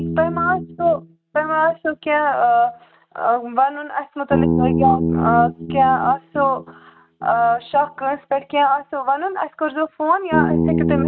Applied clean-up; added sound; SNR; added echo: neural mask model RNNoise.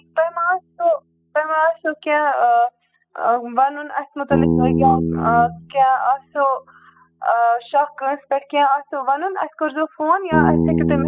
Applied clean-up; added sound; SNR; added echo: classical method spectral subtraction.